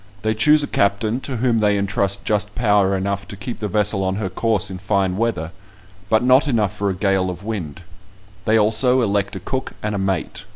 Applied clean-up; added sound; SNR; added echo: none; none; none; none.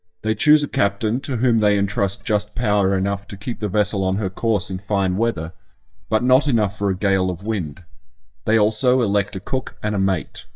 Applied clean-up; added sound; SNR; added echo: neural mask model DeepFilterNet 3.